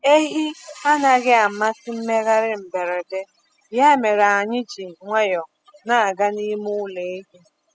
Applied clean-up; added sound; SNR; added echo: classical method spectral subtraction.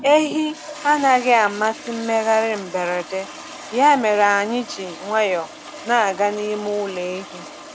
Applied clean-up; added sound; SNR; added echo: none; Toilet flush; 16 dB; none.